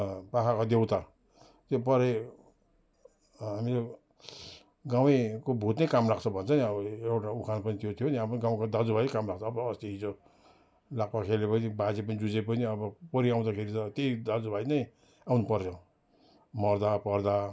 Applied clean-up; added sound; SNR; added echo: none; none; none; none.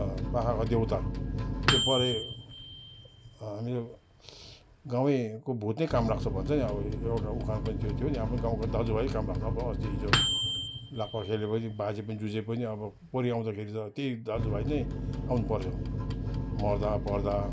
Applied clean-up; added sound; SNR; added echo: none; Microwave oven; 1 dB; none.